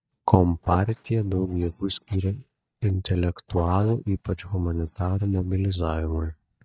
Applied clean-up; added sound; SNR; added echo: neural mask model DeepFilterNet 3.